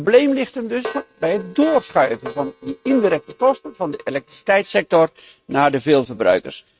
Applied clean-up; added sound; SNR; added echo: neural mask model RNNoise.